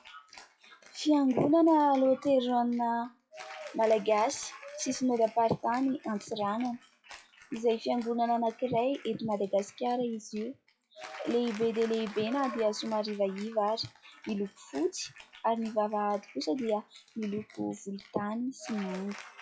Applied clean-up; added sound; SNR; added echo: classical method WPE with log-MMSE.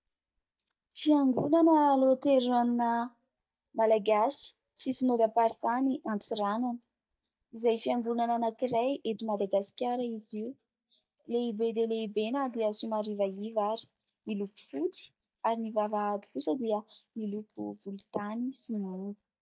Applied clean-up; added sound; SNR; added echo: neural mask model DeepFilterNet 3.